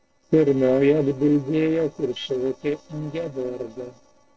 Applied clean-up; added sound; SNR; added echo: neural separator model SepFormer DNS4.